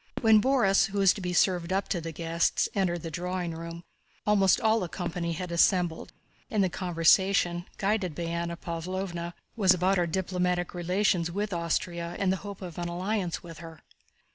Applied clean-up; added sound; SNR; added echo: none; Fireworks; 18 dB; none.